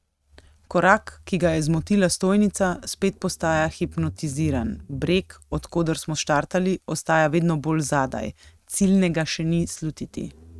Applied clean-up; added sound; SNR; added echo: neural mask model RNNoise.